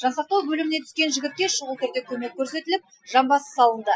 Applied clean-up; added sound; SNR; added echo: classical method Wiener filter.